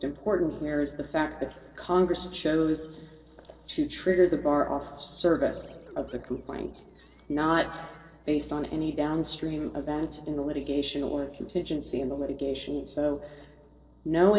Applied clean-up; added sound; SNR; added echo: neural separator model SepFormer DNS4.